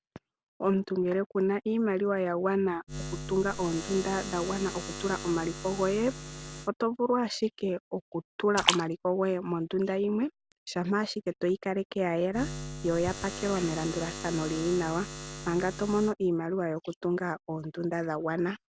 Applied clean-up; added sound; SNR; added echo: none; Splash, splatter + Buzz; 8 dB; none.